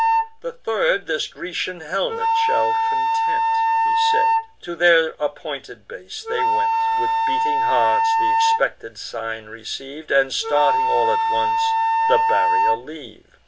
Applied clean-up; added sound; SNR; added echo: none; Wind instrument, woodwind instrument; -4 dB; none.